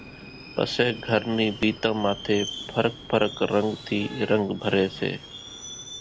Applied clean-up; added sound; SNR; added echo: none; Subway, metro, underground; 14 dB; none.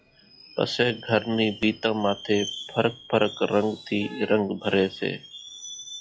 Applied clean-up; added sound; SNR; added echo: classical method log-MMSE.